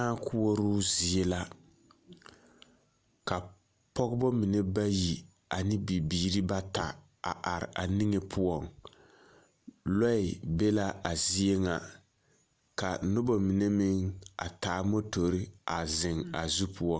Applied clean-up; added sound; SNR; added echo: none; none; none; none.